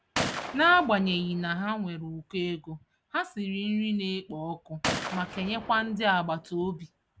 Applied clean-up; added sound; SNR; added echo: none; Gunshot, gunfire; 8 dB; none.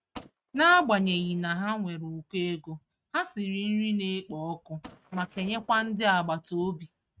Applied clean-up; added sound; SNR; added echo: neural mask model RNNoise.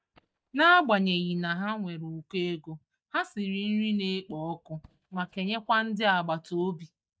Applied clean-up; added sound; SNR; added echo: neural mask model DeepFilterNet 3.